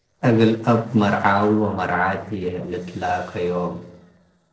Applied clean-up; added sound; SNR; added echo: neural separator model SepFormer DNS4.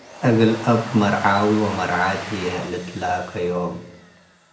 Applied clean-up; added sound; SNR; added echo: none; Domestic sounds, home sounds; 14 dB; reverberation time 0.7 s.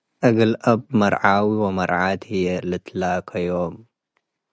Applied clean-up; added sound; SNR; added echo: none; none; none; none.